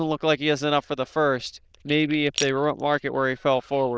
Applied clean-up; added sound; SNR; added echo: neural diffusion model UNIVERSE++.